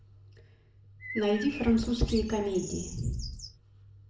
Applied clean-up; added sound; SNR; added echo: none; Bird; 13 dB; reverberation time 0.7 s.